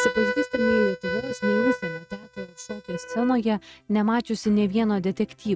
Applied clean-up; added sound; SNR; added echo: neural mask model RNNoise.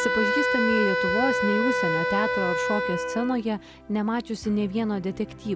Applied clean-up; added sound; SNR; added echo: none; Wind instrument, woodwind instrument; 0 dB; none.